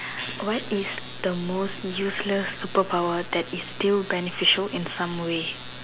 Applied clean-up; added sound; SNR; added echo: none; none; none; none.